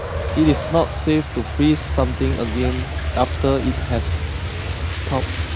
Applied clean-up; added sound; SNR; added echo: none; Truck; 2 dB; none.